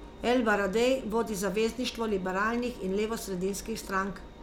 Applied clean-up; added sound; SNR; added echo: none; Engine; 16 dB; none.